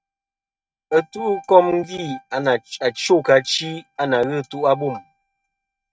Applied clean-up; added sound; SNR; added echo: neural mask model RNNoise.